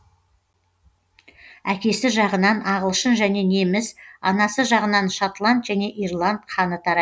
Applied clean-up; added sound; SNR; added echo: none; none; none; none.